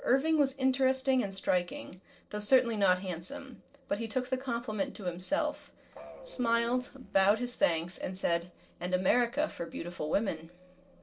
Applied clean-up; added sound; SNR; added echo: neural separator model SepFormer DNS4.